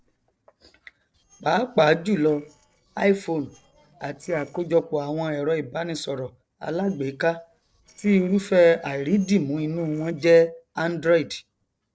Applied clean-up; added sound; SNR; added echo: neural separator model SepFormer DNS4.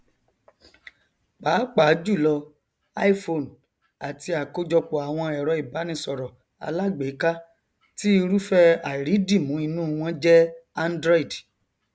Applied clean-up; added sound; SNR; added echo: none; none; none; none.